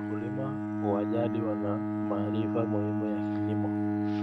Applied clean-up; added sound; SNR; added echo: none; Bowed string instrument; -4 dB; none.